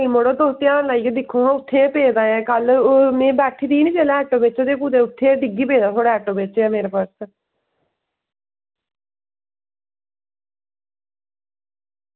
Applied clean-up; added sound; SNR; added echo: none; none; none; none.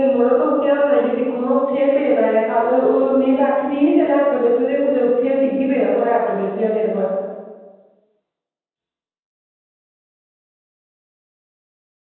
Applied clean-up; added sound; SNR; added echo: none; none; none; reverberation time 1.2 s.